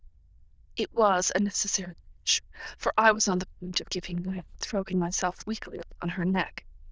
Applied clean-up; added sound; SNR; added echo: neural diffusion model UNIVERSE++.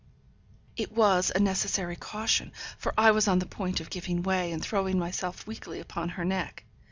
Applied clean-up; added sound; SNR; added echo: none; none; none; none.